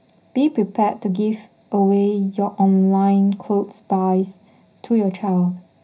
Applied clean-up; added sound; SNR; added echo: none; none; none; reverberation time 0.5 s.